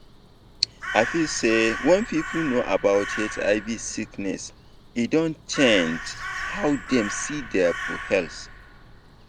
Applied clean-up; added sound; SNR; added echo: none; Crow; 10 dB; none.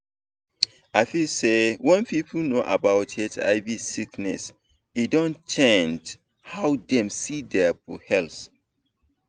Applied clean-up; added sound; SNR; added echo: none; none; none; none.